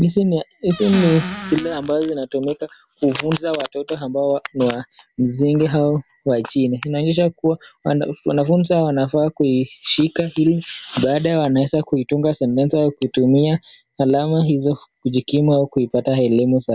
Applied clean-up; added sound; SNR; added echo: none; Squeak / Cupboard open or close; 9 dB; none.